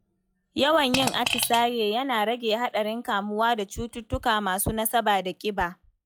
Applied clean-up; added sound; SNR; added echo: classical method log-MMSE.